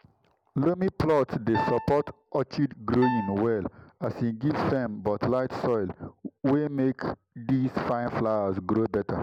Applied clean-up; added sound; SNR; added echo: none; Piano; 9 dB; none.